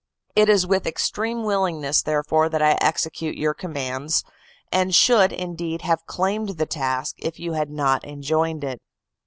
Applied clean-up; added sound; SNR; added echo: none; none; none; none.